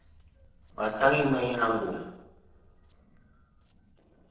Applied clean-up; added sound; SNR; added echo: neural separator model SepFormer DNS4.